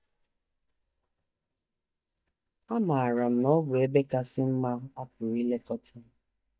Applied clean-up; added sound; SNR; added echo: neural mask model DeepFilterNet 3.